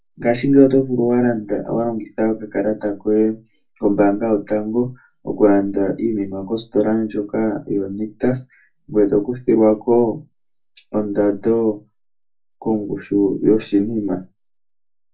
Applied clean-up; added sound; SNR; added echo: none; none; none; reverberation time 0.2 s.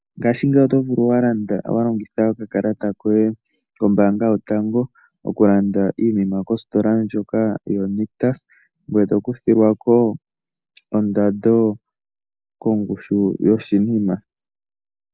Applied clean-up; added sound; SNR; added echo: none; none; none; none.